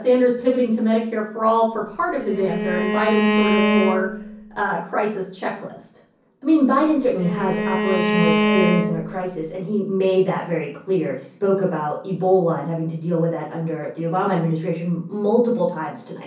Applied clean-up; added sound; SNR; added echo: none; Bowed string instrument; 1 dB; reverberation time 0.6 s.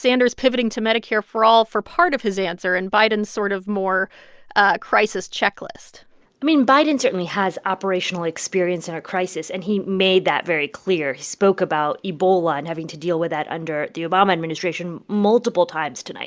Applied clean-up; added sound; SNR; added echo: none; none; none; none.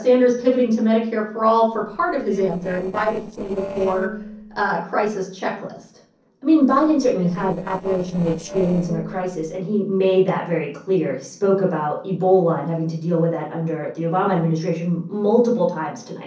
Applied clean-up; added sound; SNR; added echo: neural separator model SepFormer DNS4.